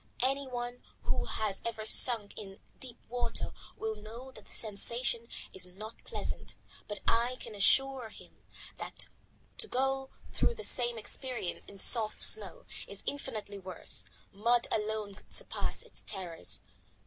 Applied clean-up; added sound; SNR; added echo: none; none; none; none.